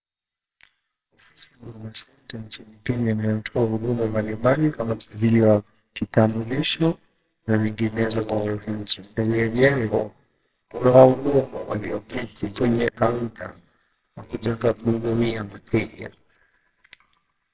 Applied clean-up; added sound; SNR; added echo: neural separator model SepFormer WHAMR!.